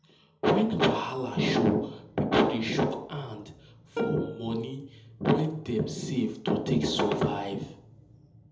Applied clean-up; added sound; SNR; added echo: none; Plucked string instrument; 11 dB; reverberation time 0.8 s.